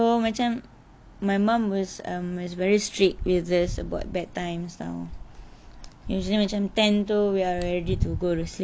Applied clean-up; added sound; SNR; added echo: none; none; none; none.